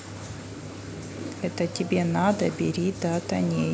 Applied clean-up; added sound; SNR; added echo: none; none; none; none.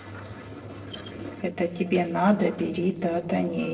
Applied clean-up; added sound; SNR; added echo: neural separator model SepFormer DNS4.